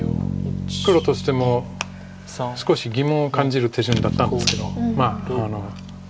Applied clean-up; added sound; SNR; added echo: none; Bass guitar; 6 dB; none.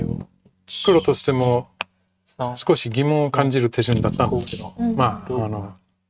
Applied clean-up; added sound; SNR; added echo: neural mask model RNNoise.